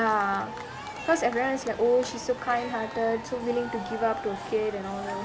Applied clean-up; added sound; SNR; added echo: none; Crowd / Cheering; 10 dB; none.